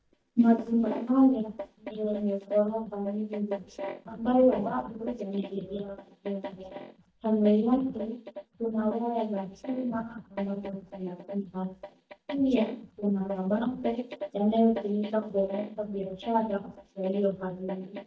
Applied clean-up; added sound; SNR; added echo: neural mask model DeepFilterNet 3.